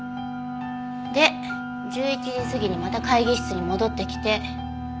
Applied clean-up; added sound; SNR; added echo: none; Wind instrument, woodwind instrument; 6 dB; none.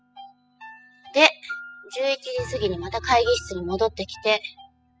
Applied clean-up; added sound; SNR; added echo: classical method spectral subtraction.